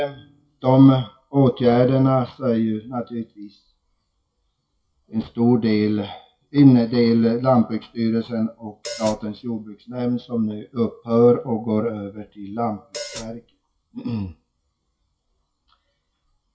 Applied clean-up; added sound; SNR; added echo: classical method WPE with log-MMSE.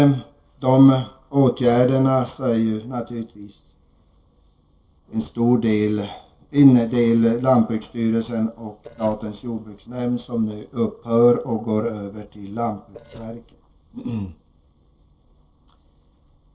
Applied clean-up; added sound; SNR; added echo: neural separator model SepFormer DNS4.